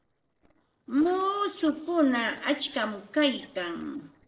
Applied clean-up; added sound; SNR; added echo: neural separator model SepFormer DNS4.